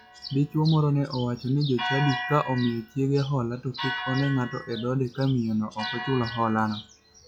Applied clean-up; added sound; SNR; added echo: classical method log-MMSE.